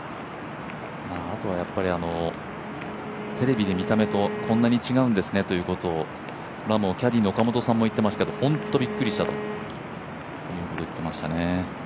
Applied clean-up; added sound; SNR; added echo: none; Bowed string instrument; 12 dB; none.